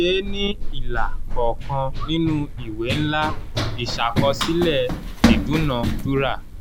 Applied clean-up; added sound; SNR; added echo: none; Run; -1 dB; none.